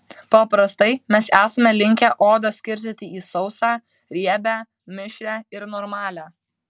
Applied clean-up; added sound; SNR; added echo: none; none; none; none.